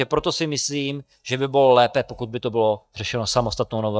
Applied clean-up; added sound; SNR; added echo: neural mask model DeepFilterNet 3.